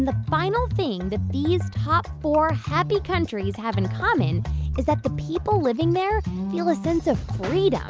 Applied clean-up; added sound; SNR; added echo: none; none; none; none.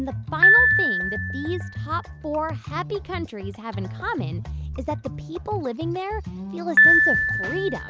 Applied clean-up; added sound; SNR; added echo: none; Piano; -5 dB; none.